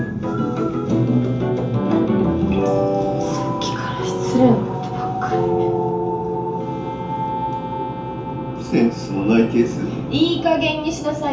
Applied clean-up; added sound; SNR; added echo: none; Wind instrument, woodwind instrument; 17 dB; reverberation time 0.7 s.